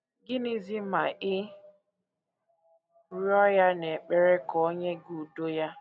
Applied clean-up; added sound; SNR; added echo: none; none; none; none.